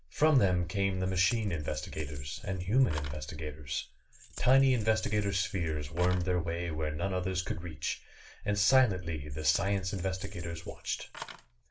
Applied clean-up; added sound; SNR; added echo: none; Keys jangling; 16 dB; reverberation time 0.2 s.